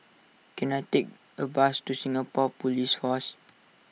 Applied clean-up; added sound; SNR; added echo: none; none; none; none.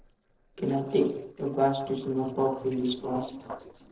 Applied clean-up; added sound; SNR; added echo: neural separator model SepFormer DNS4.